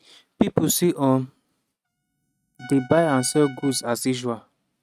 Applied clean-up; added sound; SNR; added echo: neural mask model RNNoise.